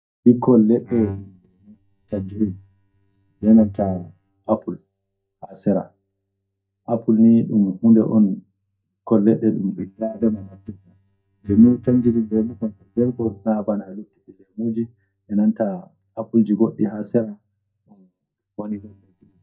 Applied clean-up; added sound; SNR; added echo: neural mask model DeepFilterNet 3.